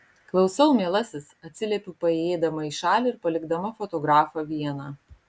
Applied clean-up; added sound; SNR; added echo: none; none; none; none.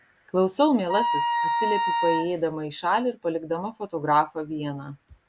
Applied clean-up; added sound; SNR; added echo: none; Wind instrument, woodwind instrument; -1 dB; none.